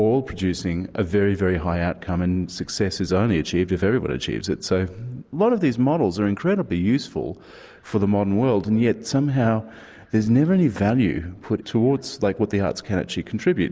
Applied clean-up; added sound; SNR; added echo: none; none; none; none.